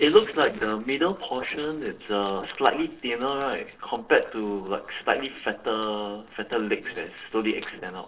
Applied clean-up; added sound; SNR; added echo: neural separator model SepFormer DNS4.